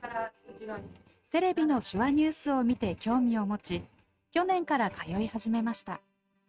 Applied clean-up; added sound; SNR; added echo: neural mask model RNNoise.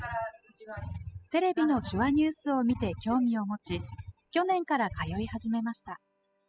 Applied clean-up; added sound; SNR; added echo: classical method spectral subtraction.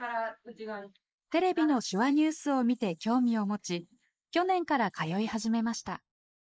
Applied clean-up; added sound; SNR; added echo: neural mask model Resemble Enhance denoiser.